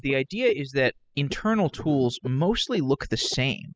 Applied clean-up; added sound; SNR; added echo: classical method spectral subtraction.